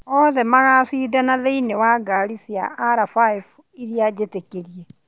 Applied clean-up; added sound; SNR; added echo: none; none; none; none.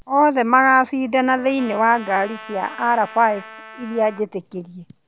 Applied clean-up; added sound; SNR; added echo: none; Trumpet; 19 dB; none.